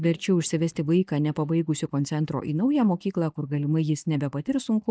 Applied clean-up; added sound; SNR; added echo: neural mask model DeepFilterNet 3.